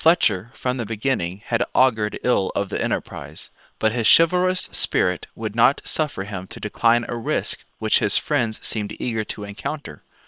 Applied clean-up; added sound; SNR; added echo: neural separator model SepFormer WHAM!.